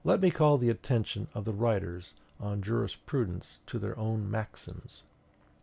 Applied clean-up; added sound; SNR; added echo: none; none; none; none.